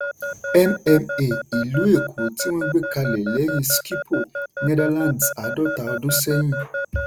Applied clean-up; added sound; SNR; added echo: none; Alarm / Keyboard (musical); 7 dB; none.